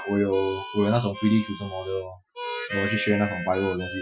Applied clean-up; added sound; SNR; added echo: classical method Wiener filter.